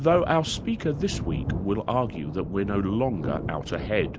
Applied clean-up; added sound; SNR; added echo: none; Thunder; 7 dB; none.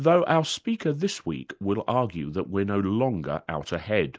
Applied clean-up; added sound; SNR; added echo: none; none; none; none.